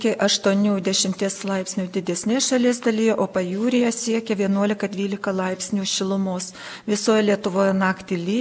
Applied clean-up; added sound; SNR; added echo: none; none; none; none.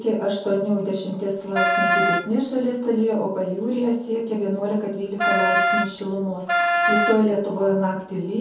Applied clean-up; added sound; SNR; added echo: none; Wind instrument, woodwind instrument; -1 dB; reverberation time 0.6 s.